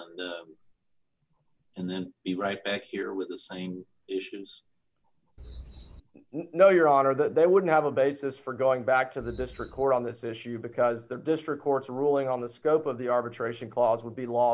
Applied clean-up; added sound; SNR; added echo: none; Wild animals; 16 dB; none.